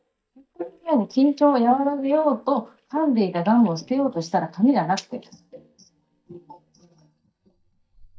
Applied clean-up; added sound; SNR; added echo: neural mask model DeepFilterNet 3.